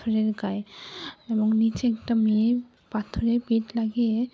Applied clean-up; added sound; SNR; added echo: none; none; none; none.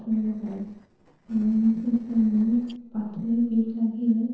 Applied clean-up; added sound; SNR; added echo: neural separator model SepFormer DNS4.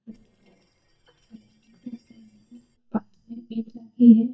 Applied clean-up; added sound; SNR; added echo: neural mask model DeepFilterNet 3.